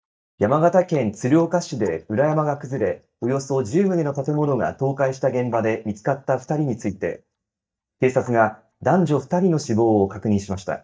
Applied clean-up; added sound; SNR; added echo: neural mask model DeepFilterNet 3.